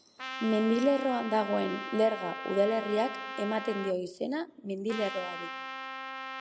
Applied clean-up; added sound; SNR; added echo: none; Trumpet; 9 dB; none.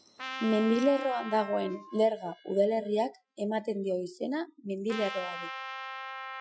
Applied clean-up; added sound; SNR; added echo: classical method Wiener filter.